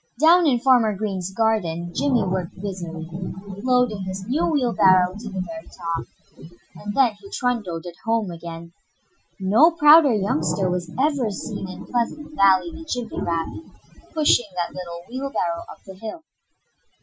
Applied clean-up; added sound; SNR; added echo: classical method Wiener filter.